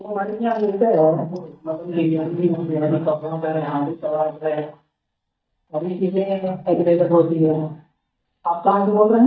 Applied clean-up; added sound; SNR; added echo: neural mask model DeepFilterNet 3.